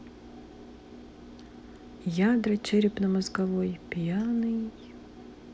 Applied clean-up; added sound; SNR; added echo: none; none; none; none.